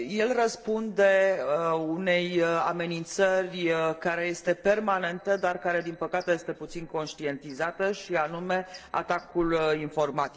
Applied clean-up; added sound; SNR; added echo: neural separator model SepFormer DNS4.